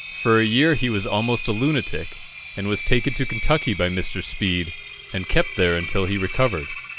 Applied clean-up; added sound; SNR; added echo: none; Engine; 11 dB; none.